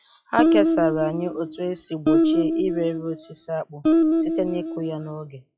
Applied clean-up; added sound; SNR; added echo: classical method log-MMSE.